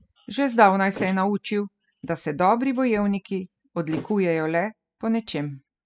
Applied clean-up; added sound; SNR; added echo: classical method spectral subtraction.